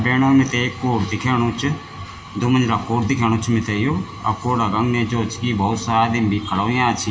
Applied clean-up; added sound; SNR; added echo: none; none; none; reverberation time 1.4 s.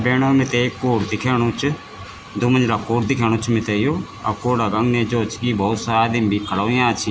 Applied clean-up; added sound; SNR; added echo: none; none; none; none.